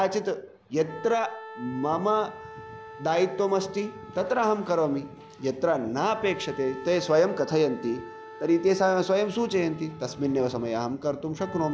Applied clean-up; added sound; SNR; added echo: none; Wind instrument, woodwind instrument; 17 dB; none.